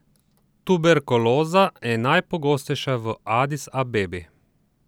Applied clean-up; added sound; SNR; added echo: none; none; none; none.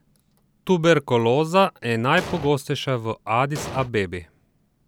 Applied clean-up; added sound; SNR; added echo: none; Explosion; 10 dB; none.